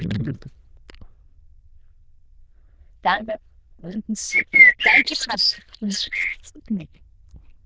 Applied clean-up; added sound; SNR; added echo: neural diffusion model UNIVERSE++.